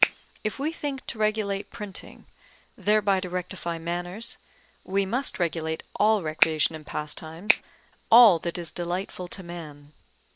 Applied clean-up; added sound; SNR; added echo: neural mask model Resemble Enhance denoiser.